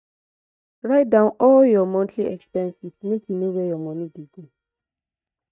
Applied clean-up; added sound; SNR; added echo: neural mask model DeepFilterNet 3.